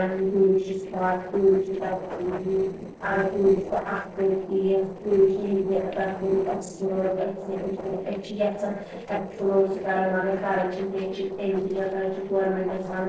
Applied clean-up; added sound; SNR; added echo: neural separator model SepFormer DNS4.